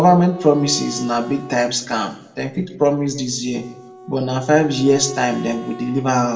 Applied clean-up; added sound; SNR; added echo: none; Wind instrument, woodwind instrument; 17 dB; reverberation time 0.6 s.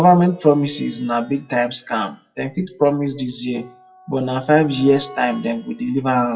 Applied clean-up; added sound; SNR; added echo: classical method WPE with log-MMSE.